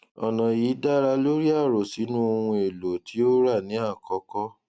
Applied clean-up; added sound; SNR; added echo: none; none; none; none.